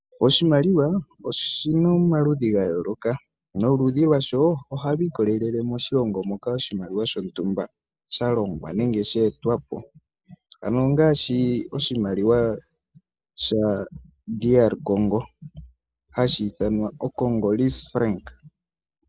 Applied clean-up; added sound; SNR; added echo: none; none; none; none.